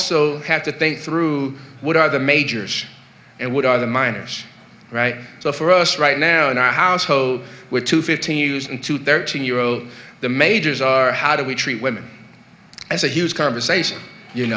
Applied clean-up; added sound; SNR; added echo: none; none; none; none.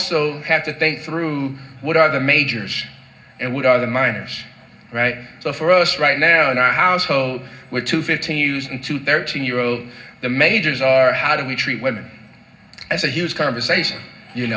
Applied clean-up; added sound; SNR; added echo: none; none; none; reverberation time 0.4 s.